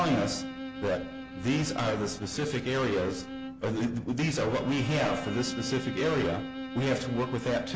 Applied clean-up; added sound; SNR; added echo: none; Bowed string instrument; 9 dB; none.